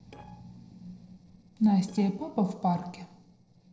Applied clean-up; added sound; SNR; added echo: neural separator model SepFormer DNS4.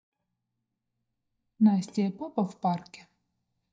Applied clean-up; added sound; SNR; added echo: neural mask model DeepFilterNet 3.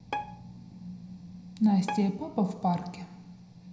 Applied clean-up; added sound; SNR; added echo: none; Bowed string instrument; 12 dB; reverberation time 0.9 s.